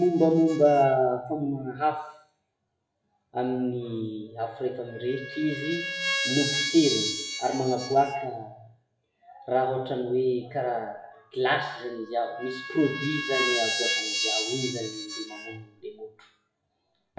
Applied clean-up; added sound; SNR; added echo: classical method WPE with log-MMSE.